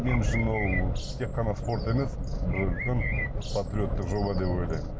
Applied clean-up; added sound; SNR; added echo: none; Bird; 13 dB; none.